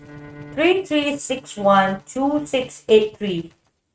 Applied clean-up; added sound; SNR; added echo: neural mask model RNNoise.